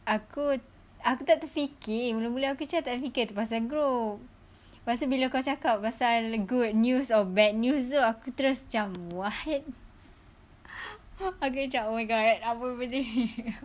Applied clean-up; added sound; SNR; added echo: none; none; none; none.